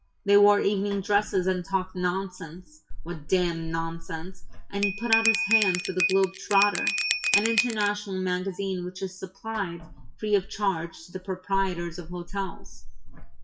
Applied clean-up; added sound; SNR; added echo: classical method WPE with log-MMSE.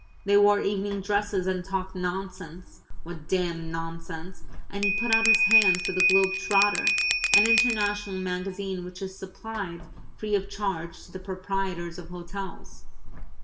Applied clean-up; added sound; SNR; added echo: none; Bell; 0 dB; reverberation time 1.5 s.